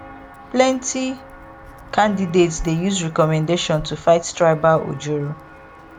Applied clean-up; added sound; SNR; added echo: none; Walk, footsteps; 18 dB; none.